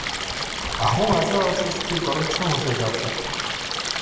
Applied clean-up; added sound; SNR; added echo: none; Stream; 2 dB; reverberation time 1.8 s.